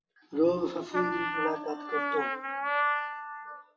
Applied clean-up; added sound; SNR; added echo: classical method WPE with log-MMSE.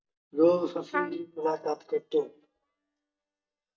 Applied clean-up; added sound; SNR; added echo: neural mask model DeepFilterNet 3.